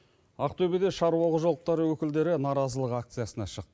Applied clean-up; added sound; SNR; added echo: none; none; none; none.